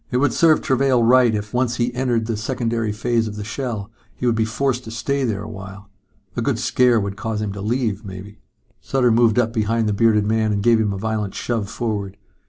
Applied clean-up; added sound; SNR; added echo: none; none; none; none.